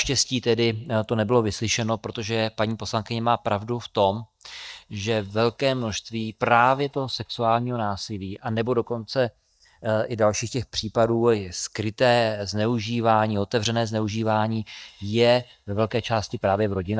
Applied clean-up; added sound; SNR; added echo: neural mask model DeepFilterNet 3.